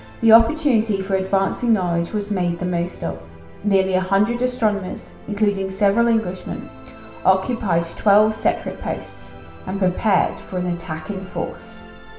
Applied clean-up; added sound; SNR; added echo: none; Musical instrument; 19 dB; reverberation time 0.6 s.